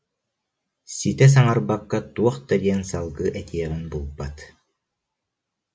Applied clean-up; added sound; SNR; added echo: none; none; none; none.